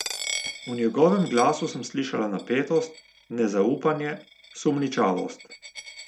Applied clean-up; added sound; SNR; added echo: none; Coin (dropping); 14 dB; none.